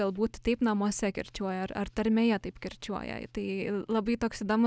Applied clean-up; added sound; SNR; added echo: none; none; none; none.